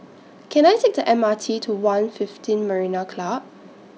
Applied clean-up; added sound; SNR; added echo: none; none; none; none.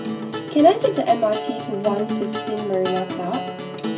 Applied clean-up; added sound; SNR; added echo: none; Acoustic guitar; 5 dB; reverberation time 0.1 s.